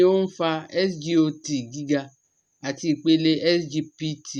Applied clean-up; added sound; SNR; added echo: none; none; none; none.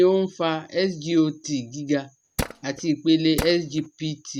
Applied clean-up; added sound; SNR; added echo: none; Tools; 7 dB; none.